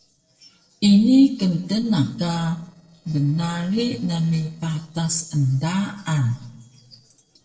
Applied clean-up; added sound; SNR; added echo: neural separator model SepFormer DNS4.